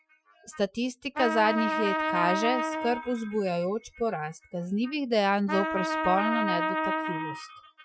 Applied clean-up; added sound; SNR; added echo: classical method Wiener filter.